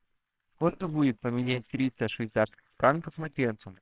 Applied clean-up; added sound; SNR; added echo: neural separator model SepFormer WHAMR!.